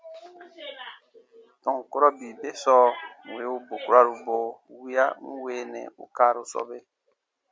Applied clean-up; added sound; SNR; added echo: none; none; none; none.